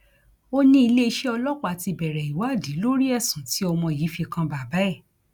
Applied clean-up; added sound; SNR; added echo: none; none; none; none.